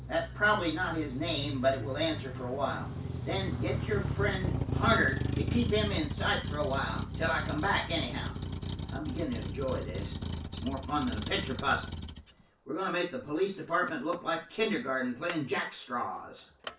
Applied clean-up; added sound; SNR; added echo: none; Motor vehicle (road); 4 dB; reverberation time 0.3 s.